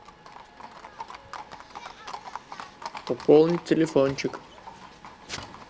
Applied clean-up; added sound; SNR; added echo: none; Livestock, farm animals, working animals; 15 dB; none.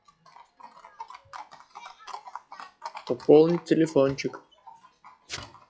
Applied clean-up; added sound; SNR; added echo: classical method log-MMSE.